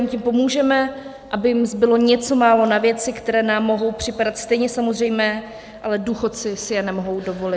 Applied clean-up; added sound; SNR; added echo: none; none; none; none.